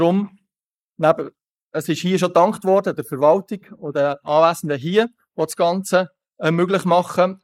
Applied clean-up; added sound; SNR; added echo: neural mask model Resemble Enhance denoiser.